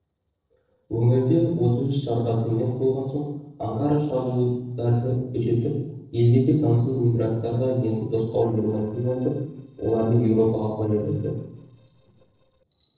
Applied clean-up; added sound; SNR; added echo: neural separator model SepFormer DNS4.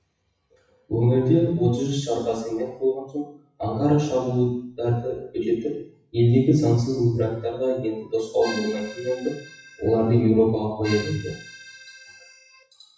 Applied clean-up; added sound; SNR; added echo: classical method WPE with log-MMSE.